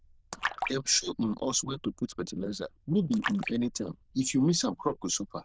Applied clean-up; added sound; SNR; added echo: neural diffusion model UNIVERSE++.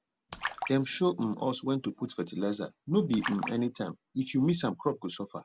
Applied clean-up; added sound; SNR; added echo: none; Splash, splatter; 12 dB; none.